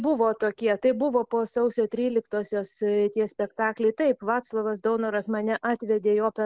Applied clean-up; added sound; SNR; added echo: neural mask model Resemble Enhance denoiser.